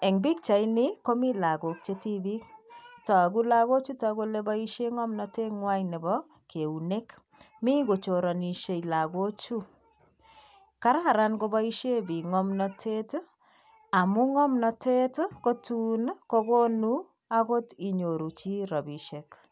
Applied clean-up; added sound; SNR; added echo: none; none; none; none.